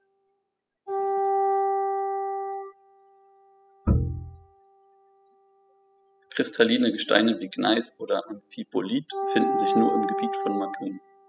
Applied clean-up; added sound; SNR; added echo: classical method spectral subtraction.